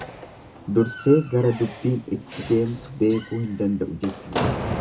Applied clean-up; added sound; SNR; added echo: none; Slam; 9 dB; reverberation time 0.2 s.